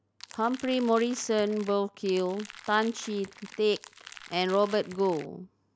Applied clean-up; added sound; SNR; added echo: none; Crackle; 19 dB; none.